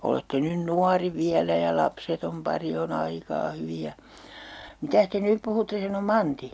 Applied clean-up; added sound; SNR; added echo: none; none; none; none.